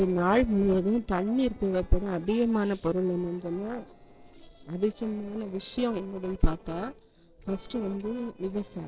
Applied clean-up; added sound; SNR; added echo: neural separator model SepFormer DNS4.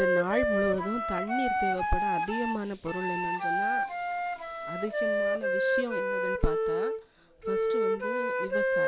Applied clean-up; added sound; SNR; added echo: none; Wind instrument, woodwind instrument; -5 dB; none.